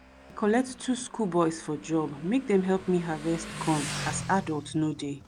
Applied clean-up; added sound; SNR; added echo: none; Motorcycle; 12 dB; none.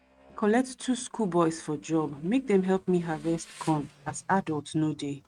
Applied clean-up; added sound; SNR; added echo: neural mask model RNNoise.